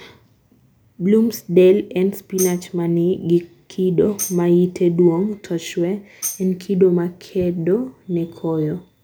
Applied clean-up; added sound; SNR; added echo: none; Tambourine; 15 dB; none.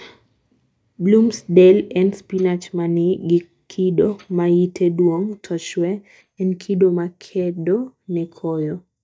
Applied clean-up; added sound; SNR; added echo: neural mask model DeepFilterNet 3.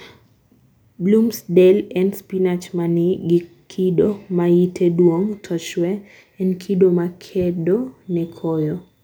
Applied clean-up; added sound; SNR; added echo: none; none; none; none.